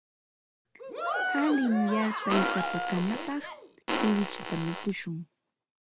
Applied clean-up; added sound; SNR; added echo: none; Fart + Cheering; 2 dB; none.